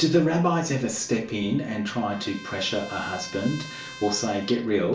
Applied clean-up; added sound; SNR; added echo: none; Trumpet; 18 dB; reverberation time 0.4 s.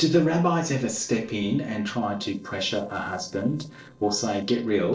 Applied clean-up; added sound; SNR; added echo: neural separator model SepFormer DNS4.